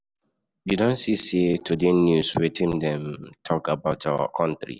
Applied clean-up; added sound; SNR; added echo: none; none; none; none.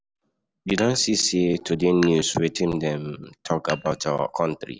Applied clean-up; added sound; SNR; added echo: none; Dishes, pots, and pans; 16 dB; none.